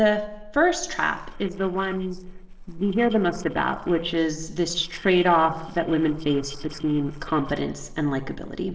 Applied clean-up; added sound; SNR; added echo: neural separator model SepFormer DNS4.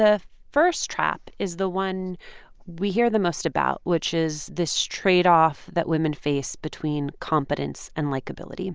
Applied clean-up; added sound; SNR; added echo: none; none; none; none.